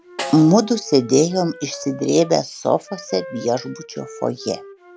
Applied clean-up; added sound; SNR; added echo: none; Wind instrument, woodwind instrument + Snare drum; 16 dB; none.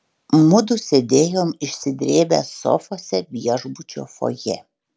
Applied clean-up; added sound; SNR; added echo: none; none; none; none.